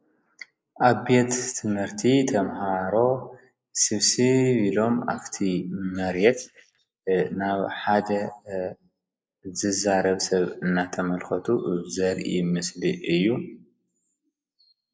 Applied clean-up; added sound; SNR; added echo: neural mask model Resemble Enhance denoiser.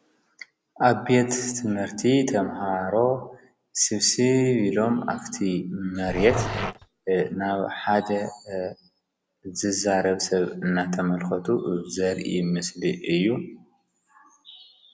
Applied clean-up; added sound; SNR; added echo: none; Growling; 5 dB; none.